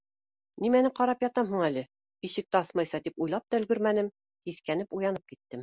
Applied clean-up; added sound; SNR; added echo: none; none; none; none.